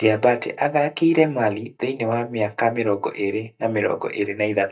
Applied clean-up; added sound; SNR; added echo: neural mask model DeepFilterNet 3.